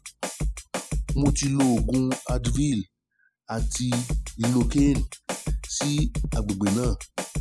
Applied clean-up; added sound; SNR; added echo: classical method spectral subtraction.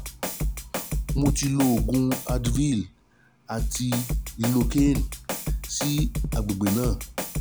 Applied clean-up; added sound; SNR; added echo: none; Drum kit; 2 dB; none.